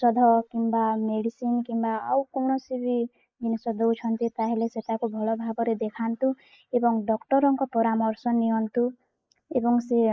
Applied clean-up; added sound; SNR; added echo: neural mask model Resemble Enhance denoiser.